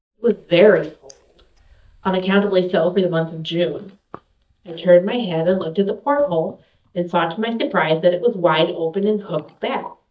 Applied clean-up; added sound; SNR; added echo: neural mask model DeepFilterNet 3.